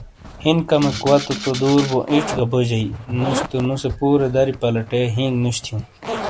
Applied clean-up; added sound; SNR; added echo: none; Rattle (instrument) + Zipper (clothing); 11 dB; none.